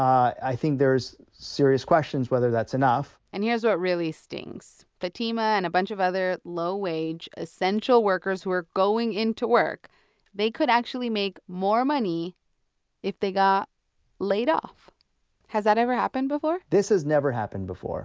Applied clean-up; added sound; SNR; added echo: none; none; none; none.